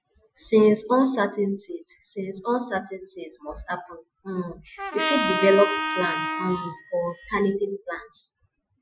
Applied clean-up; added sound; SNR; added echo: classical method Wiener filter.